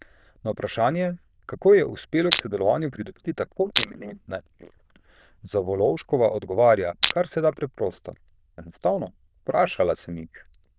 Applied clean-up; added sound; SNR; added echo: neural diffusion model UNIVERSE++.